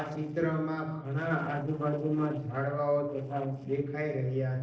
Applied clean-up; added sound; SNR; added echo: neural separator model SepFormer DNS4.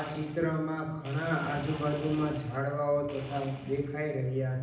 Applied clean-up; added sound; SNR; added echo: none; Domestic sounds, home sounds; 16 dB; reverberation time 0.8 s.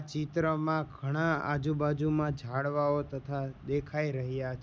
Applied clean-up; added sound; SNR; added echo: none; none; none; none.